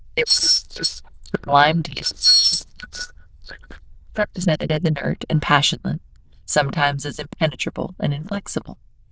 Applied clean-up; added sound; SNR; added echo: neural diffusion model UNIVERSE++.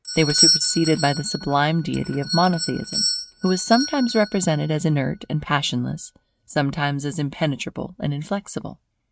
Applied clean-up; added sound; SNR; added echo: neural mask model RNNoise.